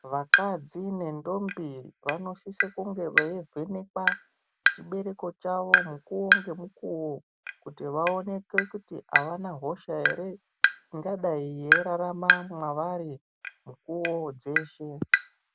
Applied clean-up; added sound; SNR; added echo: none; Tap; -3 dB; none.